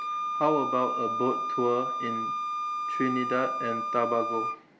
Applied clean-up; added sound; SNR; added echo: none; Wind instrument, woodwind instrument; 1 dB; none.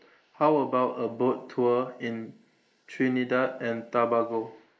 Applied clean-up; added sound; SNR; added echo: neural mask model Resemble Enhance denoiser.